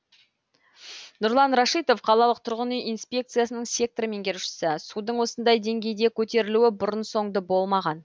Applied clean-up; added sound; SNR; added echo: none; none; none; none.